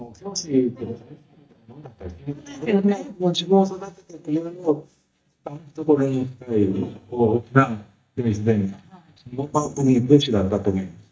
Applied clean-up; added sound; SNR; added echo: neural mask model DeepFilterNet 3.